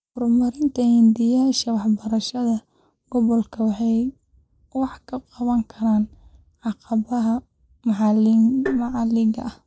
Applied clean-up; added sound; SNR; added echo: neural mask model Resemble Enhance denoiser.